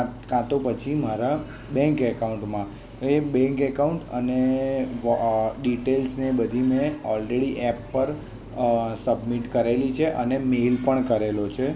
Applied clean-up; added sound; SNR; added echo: none; Engine; 18 dB; none.